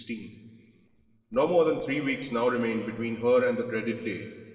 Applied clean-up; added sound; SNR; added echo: neural separator model SepFormer DNS4.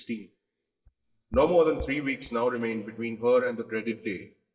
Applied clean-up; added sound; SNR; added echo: neural mask model DeepFilterNet 3.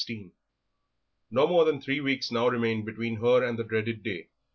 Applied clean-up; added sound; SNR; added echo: none; none; none; none.